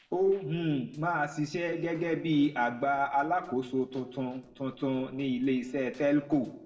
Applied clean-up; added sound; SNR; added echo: neural separator model SepFormer DNS4.